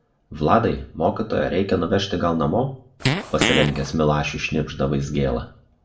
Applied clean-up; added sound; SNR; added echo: none; Fart; 1 dB; reverberation time 0.4 s.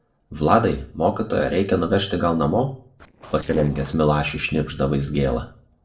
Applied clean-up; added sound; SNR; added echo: neural separator model SepFormer DNS4.